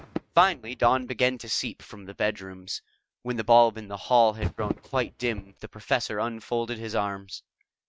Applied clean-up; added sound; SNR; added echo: neural mask model RNNoise.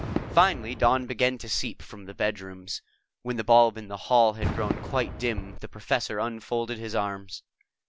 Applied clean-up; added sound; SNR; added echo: none; Fireworks; 10 dB; none.